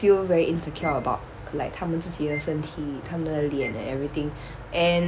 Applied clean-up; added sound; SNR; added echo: none; Bowed string instrument; 16 dB; none.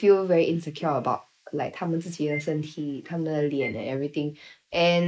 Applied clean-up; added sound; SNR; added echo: neural mask model Resemble Enhance denoiser.